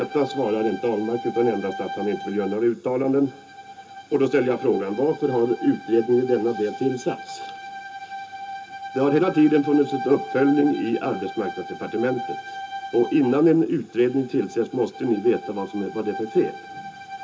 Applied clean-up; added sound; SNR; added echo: none; Bowed string instrument; 13 dB; reverberation time 0.2 s.